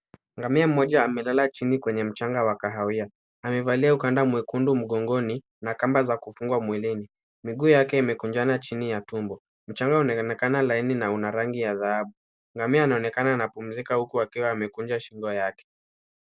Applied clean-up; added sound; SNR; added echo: none; none; none; none.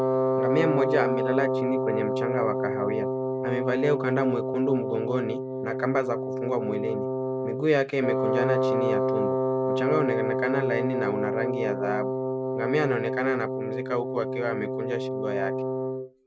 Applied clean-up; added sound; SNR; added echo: none; Wind instrument, woodwind instrument; -2 dB; none.